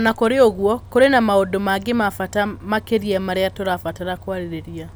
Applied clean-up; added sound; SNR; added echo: none; Bus; 20 dB; none.